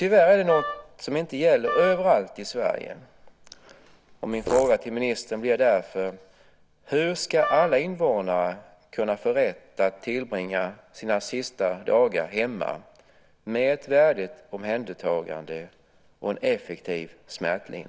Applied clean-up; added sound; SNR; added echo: none; Fart + Wind instrument, woodwind instrument; 7 dB; none.